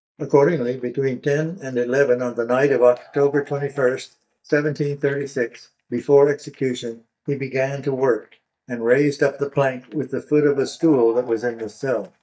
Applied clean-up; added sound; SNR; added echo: neural mask model DeepFilterNet 3.